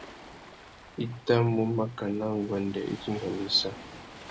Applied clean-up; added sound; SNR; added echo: none; Waves, surf; 16 dB; none.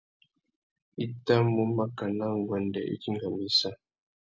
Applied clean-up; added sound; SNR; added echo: none; none; none; none.